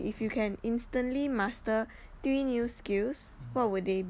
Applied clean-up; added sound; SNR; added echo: none; none; none; none.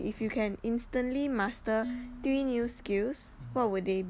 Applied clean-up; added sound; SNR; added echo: none; Dishes, pots, and pans; 17 dB; none.